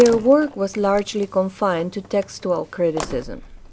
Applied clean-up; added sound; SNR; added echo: none; Slam; 16 dB; none.